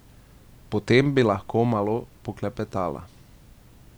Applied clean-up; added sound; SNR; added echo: none; none; none; none.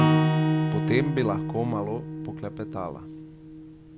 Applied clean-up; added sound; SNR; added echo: none; Acoustic guitar / Strum; -5 dB; none.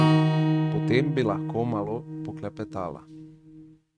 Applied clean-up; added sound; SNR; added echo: neural mask model RNNoise.